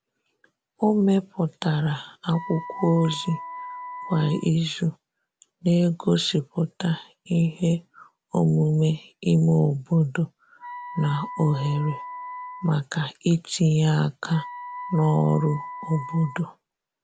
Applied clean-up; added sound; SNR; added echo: none; Wind instrument, woodwind instrument; 14 dB; none.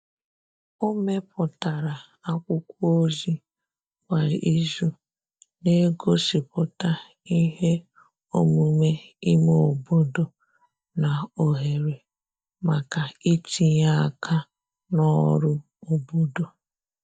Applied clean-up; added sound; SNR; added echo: neural mask model DeepFilterNet 3.